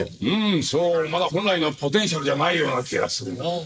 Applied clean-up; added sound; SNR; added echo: neural mask model Resemble Enhance denoiser.